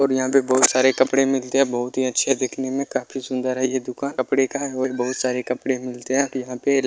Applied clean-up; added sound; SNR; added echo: none; none; none; none.